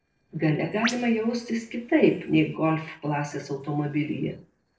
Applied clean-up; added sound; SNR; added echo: neural separator model SepFormer DNS4.